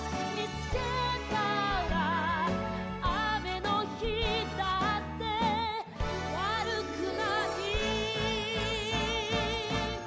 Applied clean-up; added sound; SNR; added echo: none; none; none; none.